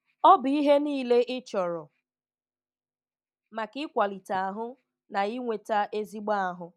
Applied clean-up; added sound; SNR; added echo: none; none; none; none.